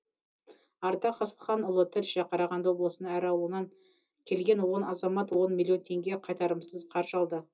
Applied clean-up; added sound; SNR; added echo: none; none; none; reverberation time 0.2 s.